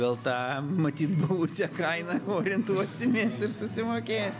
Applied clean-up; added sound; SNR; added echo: none; none; none; none.